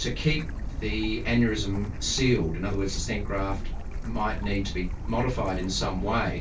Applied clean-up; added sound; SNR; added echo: none; Stream / Bird; 3 dB; reverberation time 0.1 s.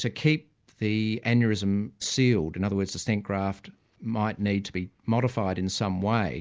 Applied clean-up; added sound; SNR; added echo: none; none; none; none.